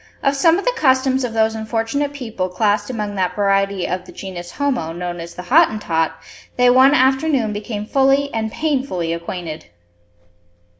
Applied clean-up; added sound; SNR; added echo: none; none; none; none.